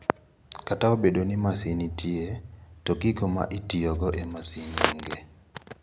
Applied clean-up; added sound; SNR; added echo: none; none; none; none.